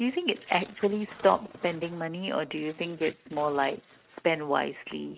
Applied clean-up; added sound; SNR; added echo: neural mask model RNNoise.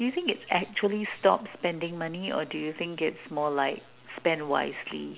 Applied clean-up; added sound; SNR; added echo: none; none; none; none.